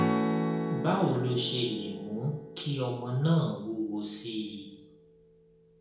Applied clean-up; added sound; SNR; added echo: none; Strum; 3 dB; reverberation time 0.6 s.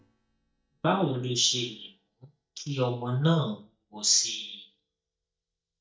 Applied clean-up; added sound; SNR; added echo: neural mask model DeepFilterNet 3.